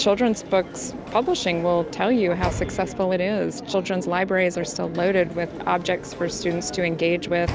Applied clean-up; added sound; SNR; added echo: none; Sliding door / Slam; 15 dB; none.